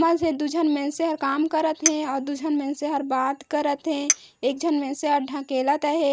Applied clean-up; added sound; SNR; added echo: neural mask model RNNoise.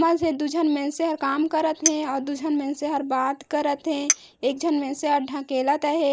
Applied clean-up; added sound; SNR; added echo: neural mask model Resemble Enhance denoiser.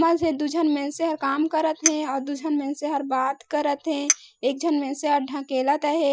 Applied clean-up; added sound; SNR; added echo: classical method Wiener filter.